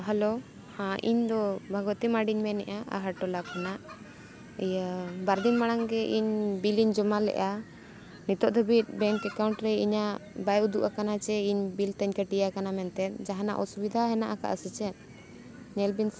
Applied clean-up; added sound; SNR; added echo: none; Chicken, rooster; 17 dB; none.